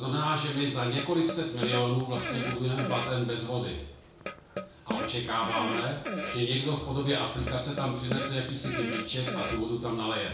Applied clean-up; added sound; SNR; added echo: none; Fart; 8 dB; reverberation time 0.5 s.